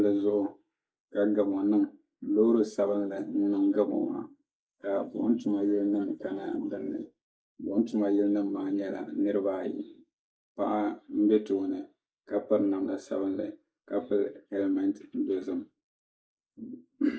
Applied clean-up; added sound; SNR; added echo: neural mask model Resemble Enhance denoiser.